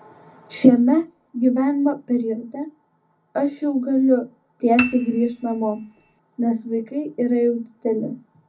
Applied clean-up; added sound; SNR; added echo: none; Piano; 11 dB; reverberation time 0.4 s.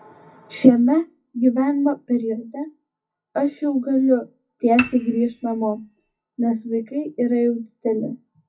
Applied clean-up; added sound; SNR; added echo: classical method WPE with log-MMSE.